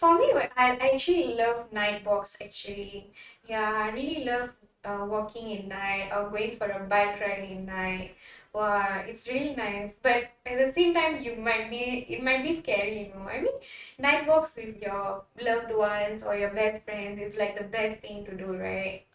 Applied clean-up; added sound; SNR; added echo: neural mask model RNNoise.